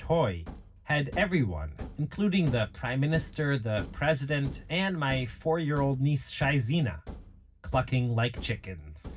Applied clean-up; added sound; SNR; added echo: none; Thump, thud; 15 dB; reverberation time 0.4 s.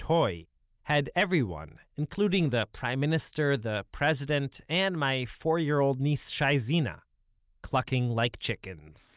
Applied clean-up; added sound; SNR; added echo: none; none; none; none.